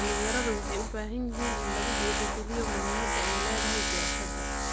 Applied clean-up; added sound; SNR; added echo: none; Tools; -5 dB; none.